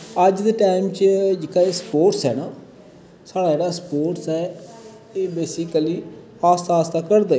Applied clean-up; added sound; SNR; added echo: none; none; none; none.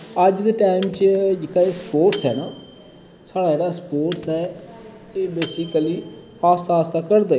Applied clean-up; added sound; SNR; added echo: none; Microwave oven; 18 dB; none.